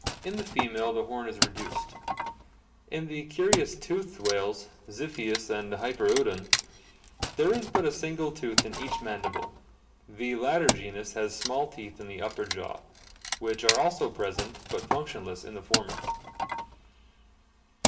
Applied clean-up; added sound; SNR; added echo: none; Wood; 2 dB; reverberation time 0.8 s.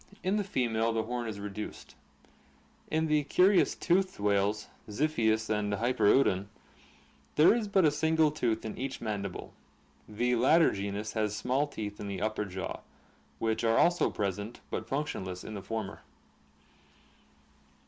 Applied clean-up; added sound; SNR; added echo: none; none; none; none.